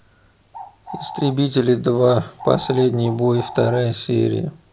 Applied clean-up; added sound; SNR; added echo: none; Bird; 14 dB; none.